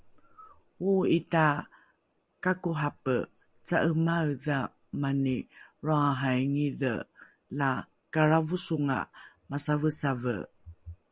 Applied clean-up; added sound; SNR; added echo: none; none; none; none.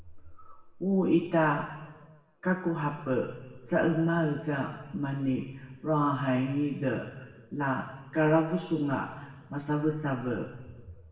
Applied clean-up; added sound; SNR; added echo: none; none; none; reverberation time 1.2 s.